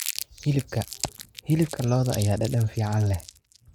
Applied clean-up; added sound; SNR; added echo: neural mask model RNNoise.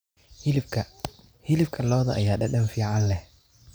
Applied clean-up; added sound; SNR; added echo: none; none; none; none.